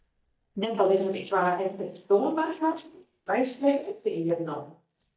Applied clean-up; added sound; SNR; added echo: neural mask model DeepFilterNet 3.